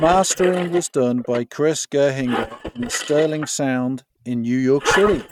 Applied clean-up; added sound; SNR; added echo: neural mask model RNNoise.